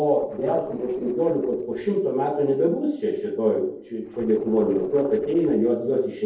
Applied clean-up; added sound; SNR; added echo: neural separator model SepFormer DNS4.